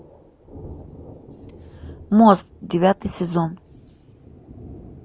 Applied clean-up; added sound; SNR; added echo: none; Thunder; 20 dB; none.